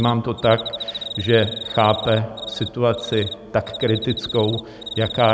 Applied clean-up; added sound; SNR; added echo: none; Cricket; 11 dB; none.